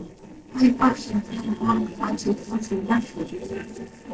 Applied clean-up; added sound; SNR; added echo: neural separator model SepFormer DNS4.